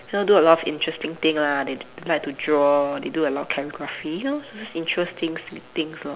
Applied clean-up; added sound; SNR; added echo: none; none; none; none.